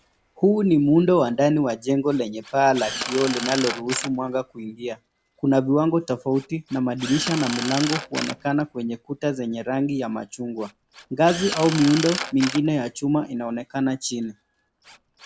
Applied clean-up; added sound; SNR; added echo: none; Drill; 12 dB; none.